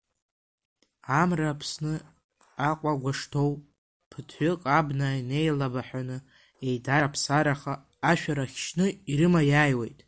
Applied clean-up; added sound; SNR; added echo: none; none; none; none.